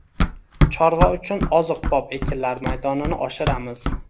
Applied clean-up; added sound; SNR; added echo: none; Run; 1 dB; none.